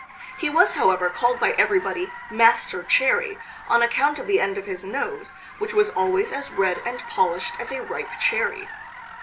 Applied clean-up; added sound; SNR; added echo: none; Car; 15 dB; none.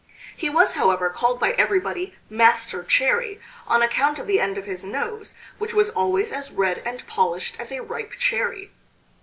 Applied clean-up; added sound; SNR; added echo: none; none; none; none.